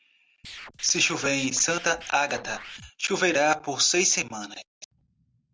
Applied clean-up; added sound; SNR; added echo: none; Scratching (performance technique); 16 dB; none.